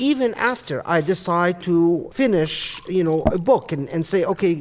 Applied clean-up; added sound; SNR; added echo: none; Liquid; 14 dB; none.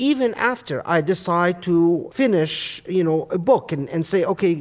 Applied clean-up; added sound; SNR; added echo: none; none; none; none.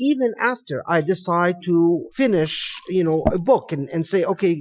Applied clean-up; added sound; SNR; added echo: classical method Wiener filter.